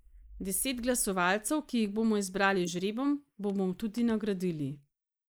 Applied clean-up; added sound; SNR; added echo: neural mask model Resemble Enhance denoiser.